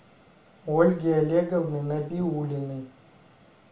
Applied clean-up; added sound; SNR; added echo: none; none; none; reverberation time 0.4 s.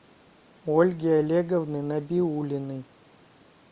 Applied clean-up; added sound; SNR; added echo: none; none; none; none.